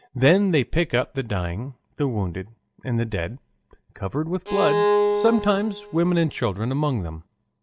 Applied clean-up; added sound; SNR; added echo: none; Bowed string instrument; 1 dB; none.